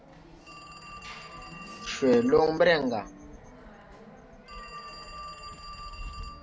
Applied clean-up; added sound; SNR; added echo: none; Telephone; 14 dB; none.